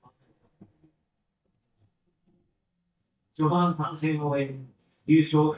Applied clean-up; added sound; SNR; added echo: neural mask model DeepFilterNet 3.